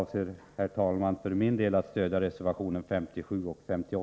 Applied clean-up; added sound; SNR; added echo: none; none; none; none.